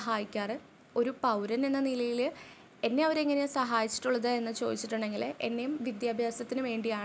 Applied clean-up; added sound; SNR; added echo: none; none; none; none.